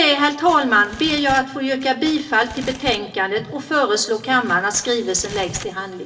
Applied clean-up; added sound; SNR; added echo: none; Crumpling, crinkling; 17 dB; reverberation time 0.8 s.